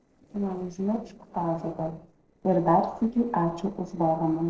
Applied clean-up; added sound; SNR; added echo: neural separator model SepFormer DNS4.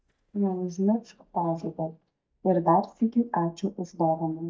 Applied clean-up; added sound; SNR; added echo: neural mask model DeepFilterNet 3.